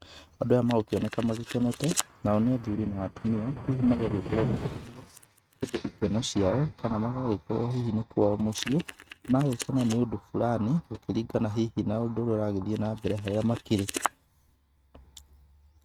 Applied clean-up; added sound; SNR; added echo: neural mask model RNNoise.